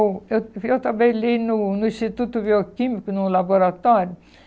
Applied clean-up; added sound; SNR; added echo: none; none; none; none.